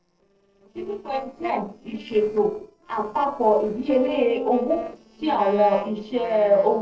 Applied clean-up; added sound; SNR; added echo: neural separator model SepFormer DNS4.